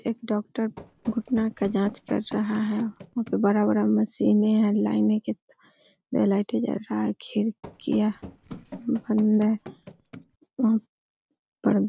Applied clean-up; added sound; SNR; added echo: none; Run; 18 dB; none.